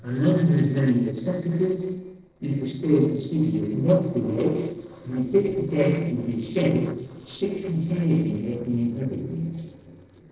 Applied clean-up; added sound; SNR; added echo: neural separator model SepFormer DNS4.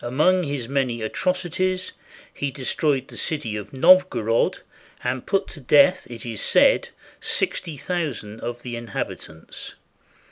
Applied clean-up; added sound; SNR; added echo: none; none; none; none.